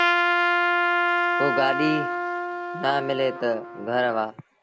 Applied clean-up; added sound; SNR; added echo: none; Trumpet; -3 dB; none.